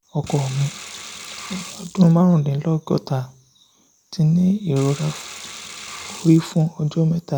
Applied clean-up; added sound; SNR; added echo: none; Sink (filling or washing) / Water; 16 dB; none.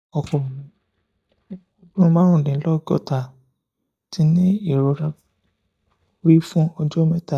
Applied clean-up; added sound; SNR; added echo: neural mask model DeepFilterNet 3.